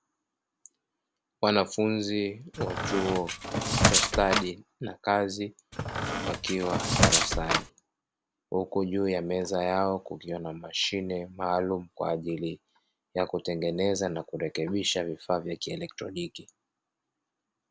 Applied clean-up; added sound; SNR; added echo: none; Squeak; -4 dB; none.